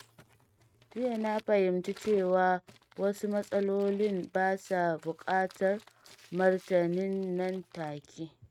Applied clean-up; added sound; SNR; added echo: neural mask model RNNoise.